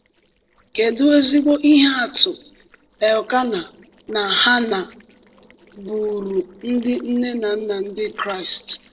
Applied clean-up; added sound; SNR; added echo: neural separator model SepFormer DNS4.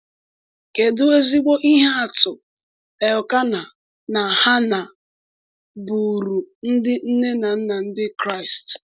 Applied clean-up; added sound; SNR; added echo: none; none; none; none.